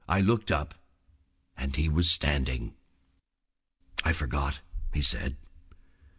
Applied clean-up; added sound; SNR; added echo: none; none; none; none.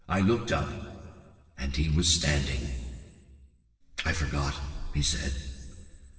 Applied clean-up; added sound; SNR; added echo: none; none; none; reverberation time 1.9 s.